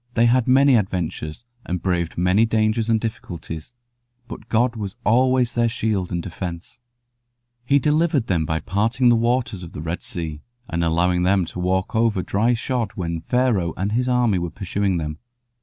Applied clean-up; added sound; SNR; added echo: none; none; none; none.